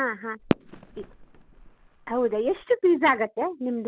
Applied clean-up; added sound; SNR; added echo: none; Fireworks; 8 dB; none.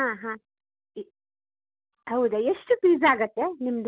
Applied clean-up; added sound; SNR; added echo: none; none; none; none.